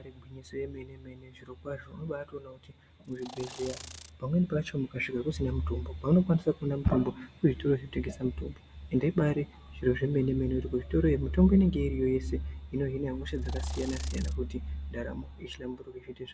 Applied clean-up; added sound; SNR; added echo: none; Insect; 16 dB; none.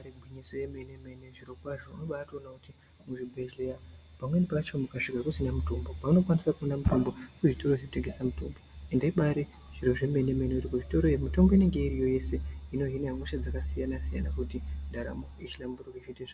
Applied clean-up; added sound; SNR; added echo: none; none; none; none.